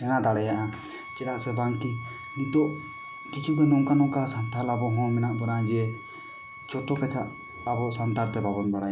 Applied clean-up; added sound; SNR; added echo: none; Bowed string instrument; 15 dB; none.